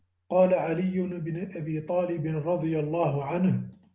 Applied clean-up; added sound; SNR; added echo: none; none; none; none.